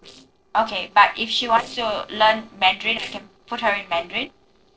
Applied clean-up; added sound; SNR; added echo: neural separator model SepFormer DNS4.